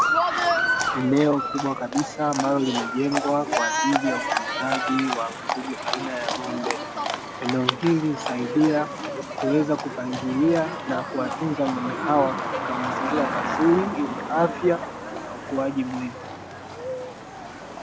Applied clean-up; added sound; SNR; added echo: none; Livestock, farm animals, working animals; 2 dB; none.